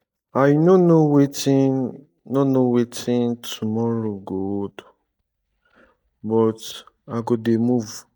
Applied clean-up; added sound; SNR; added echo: neural mask model DeepFilterNet 3.